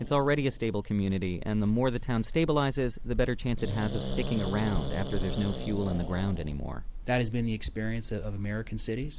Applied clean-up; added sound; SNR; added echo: none; Growling; 5 dB; none.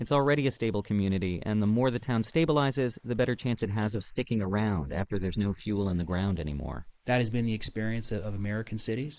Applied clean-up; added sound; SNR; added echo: neural mask model Resemble Enhance denoiser.